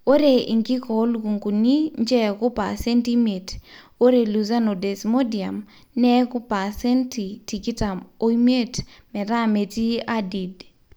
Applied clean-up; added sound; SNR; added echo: none; none; none; none.